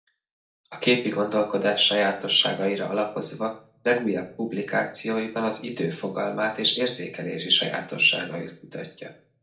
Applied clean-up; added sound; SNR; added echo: none; none; none; reverberation time 0.4 s.